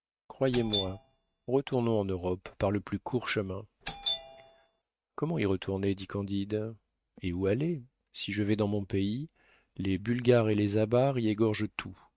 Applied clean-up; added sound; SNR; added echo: neural mask model RNNoise.